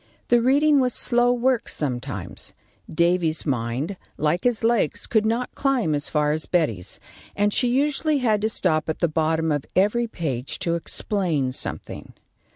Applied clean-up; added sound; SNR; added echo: none; none; none; none.